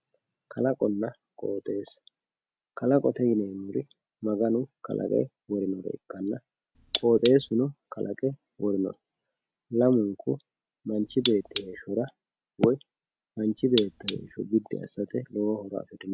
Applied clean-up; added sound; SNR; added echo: none; Cutlery, silverware; 7 dB; none.